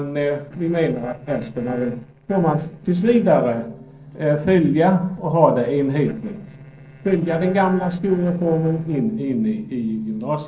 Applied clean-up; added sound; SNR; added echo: neural separator model SepFormer DNS4.